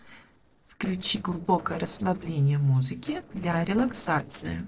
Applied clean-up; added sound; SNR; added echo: neural separator model SepFormer DNS4.